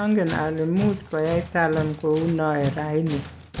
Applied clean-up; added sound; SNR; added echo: none; Tools; 11 dB; none.